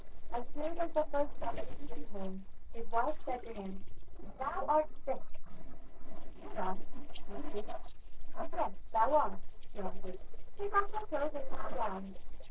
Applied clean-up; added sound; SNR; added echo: neural separator model SepFormer DNS4.